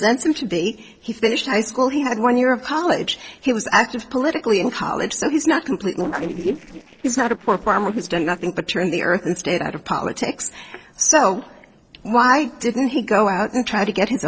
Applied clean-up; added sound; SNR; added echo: neural separator model SepFormer DNS4.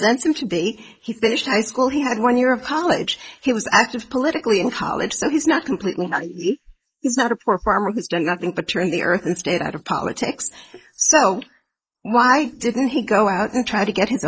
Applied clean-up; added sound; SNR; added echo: neural mask model Resemble Enhance denoiser.